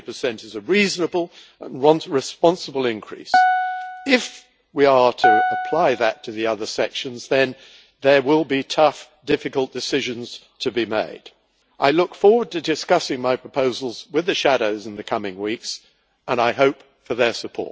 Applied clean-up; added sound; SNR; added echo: none; Piano; 1 dB; none.